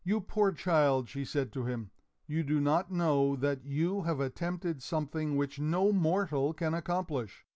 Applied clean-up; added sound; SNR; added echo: none; none; none; none.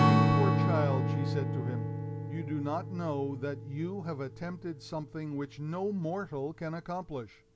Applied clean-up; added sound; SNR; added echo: none; Strum; -4 dB; none.